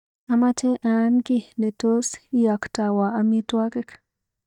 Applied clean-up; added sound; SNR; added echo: neural mask model DeepFilterNet 3.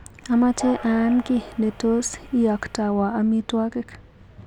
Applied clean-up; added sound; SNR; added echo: none; Train; 18 dB; none.